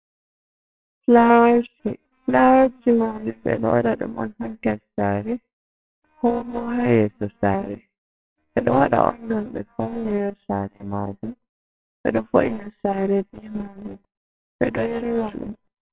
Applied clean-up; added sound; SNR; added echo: neural separator model SepFormer WHAMR!.